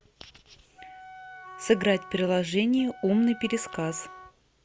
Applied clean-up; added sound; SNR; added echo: none; Wind instrument, woodwind instrument; 17 dB; none.